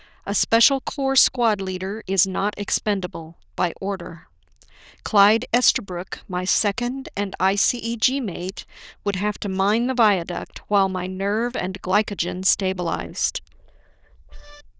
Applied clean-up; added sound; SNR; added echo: neural diffusion model UNIVERSE++.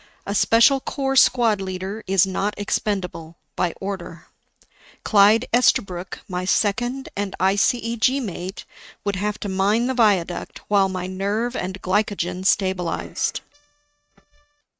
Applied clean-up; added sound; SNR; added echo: neural mask model RNNoise.